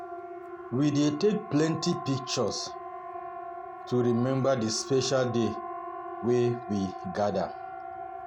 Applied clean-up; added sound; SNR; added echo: none; Siren; 10 dB; none.